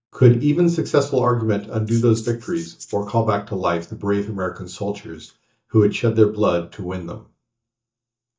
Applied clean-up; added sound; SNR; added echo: neural mask model DeepFilterNet 3.